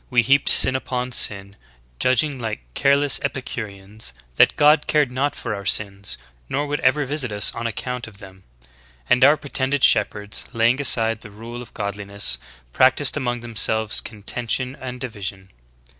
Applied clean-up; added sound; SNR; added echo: none; none; none; none.